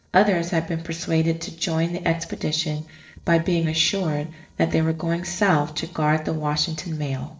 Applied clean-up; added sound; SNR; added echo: neural separator model SepFormer DNS4.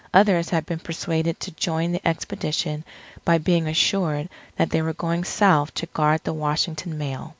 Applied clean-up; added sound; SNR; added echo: none; none; none; none.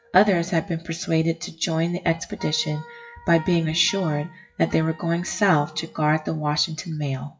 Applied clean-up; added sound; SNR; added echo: classical method WPE with log-MMSE.